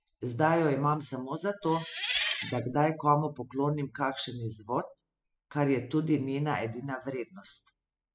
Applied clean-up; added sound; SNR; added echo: classical method spectral subtraction.